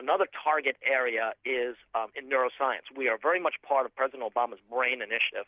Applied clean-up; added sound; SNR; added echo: none; none; none; none.